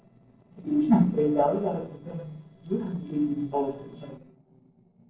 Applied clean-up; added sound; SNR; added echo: neural separator model SepFormer DNS4.